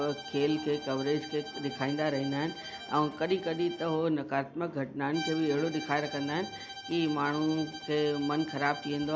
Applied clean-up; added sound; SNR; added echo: none; Bowed string instrument; 13 dB; none.